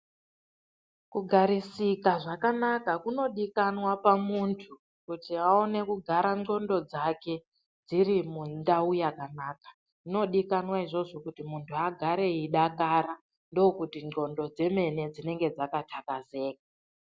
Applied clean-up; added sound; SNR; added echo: none; none; none; none.